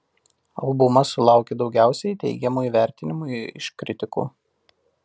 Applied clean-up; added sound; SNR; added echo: none; none; none; none.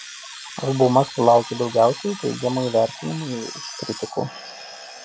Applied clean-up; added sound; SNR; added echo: classical method log-MMSE.